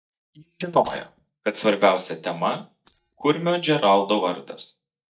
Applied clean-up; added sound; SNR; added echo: neural mask model DeepFilterNet 3.